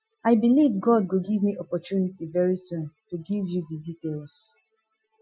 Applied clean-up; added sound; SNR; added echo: classical method Wiener filter.